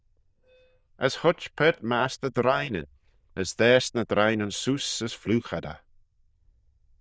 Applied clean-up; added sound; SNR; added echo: neural diffusion model UNIVERSE++.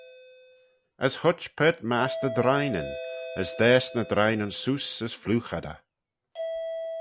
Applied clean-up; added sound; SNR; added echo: none; Doorbell; 10 dB; none.